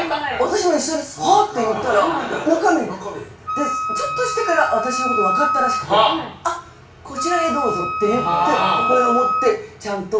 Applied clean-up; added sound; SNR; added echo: none; Wind instrument, woodwind instrument; 3 dB; reverberation time 0.3 s.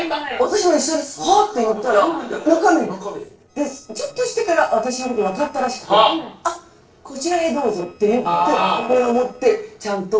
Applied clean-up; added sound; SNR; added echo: neural separator model SepFormer DNS4.